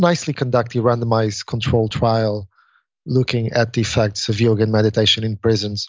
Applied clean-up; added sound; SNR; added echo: none; none; none; none.